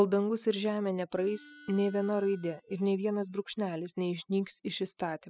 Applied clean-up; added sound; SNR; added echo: classical method spectral subtraction.